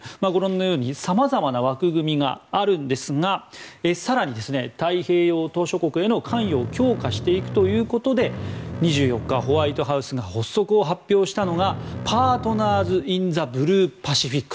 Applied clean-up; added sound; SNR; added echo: none; Bass guitar; 8 dB; none.